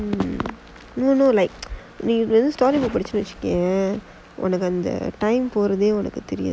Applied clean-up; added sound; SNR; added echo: none; none; none; none.